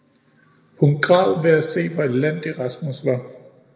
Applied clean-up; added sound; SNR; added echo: none; none; none; reverberation time 1.3 s.